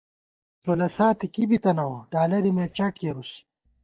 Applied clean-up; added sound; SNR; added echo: neural mask model DeepFilterNet 3.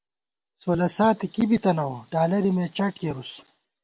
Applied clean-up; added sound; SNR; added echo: none; none; none; none.